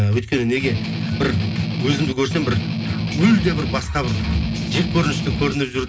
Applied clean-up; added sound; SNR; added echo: none; Strum; 3 dB; reverberation time 0.3 s.